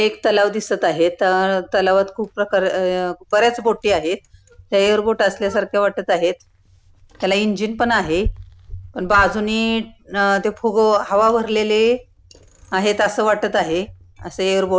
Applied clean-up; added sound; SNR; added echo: none; Bicycle; 19 dB; none.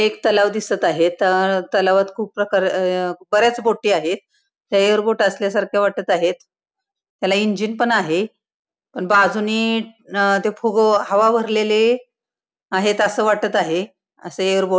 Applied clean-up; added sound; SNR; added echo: none; none; none; none.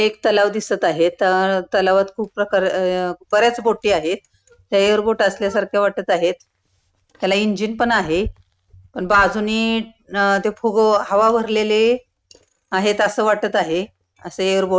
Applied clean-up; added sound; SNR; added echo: neural mask model RNNoise.